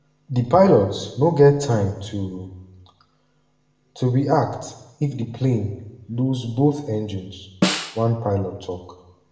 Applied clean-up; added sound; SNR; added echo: none; Snare drum; 5 dB; reverberation time 0.9 s.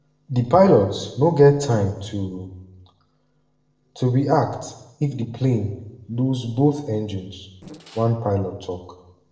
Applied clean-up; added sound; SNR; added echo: neural separator model SepFormer DNS4.